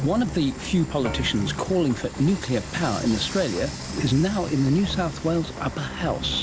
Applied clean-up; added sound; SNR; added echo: none; Frying (food) / Dishes, pots, and pans; 11 dB; none.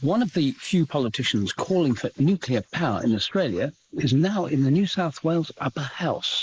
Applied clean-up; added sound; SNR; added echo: neural mask model Resemble Enhance denoiser.